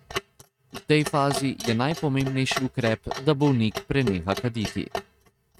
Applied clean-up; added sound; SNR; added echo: neural mask model RNNoise.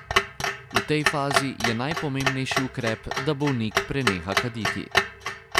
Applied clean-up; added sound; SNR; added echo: none; Clock; -1 dB; none.